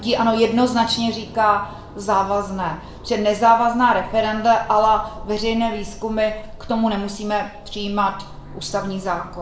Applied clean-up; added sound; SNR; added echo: none; Aircraft; 16 dB; reverberation time 0.5 s.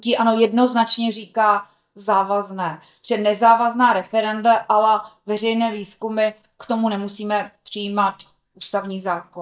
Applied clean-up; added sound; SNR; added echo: neural mask model DeepFilterNet 3.